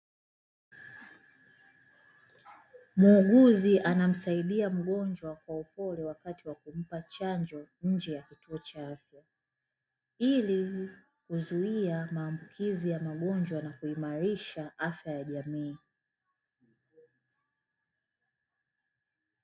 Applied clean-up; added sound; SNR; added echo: none; none; none; none.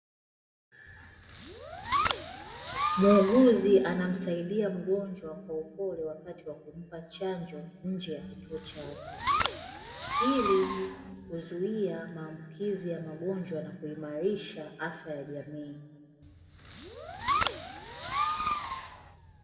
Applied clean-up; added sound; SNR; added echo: none; Fireworks; 2 dB; reverberation time 1.6 s.